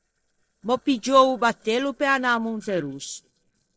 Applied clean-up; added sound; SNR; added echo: neural separator model SepFormer DNS4.